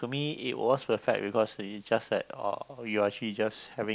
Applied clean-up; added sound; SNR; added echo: none; none; none; none.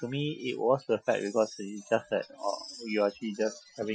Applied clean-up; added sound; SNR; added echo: classical method Wiener filter.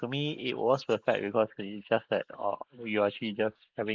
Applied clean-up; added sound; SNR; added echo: neural mask model Resemble Enhance denoiser.